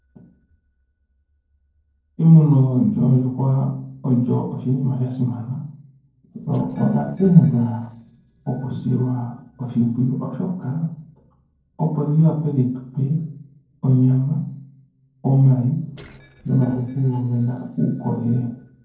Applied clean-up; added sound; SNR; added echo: neural separator model SepFormer DNS4.